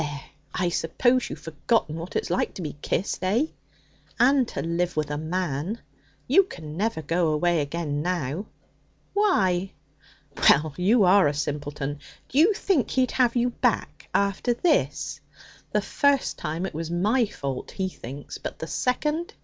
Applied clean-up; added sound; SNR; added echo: none; none; none; none.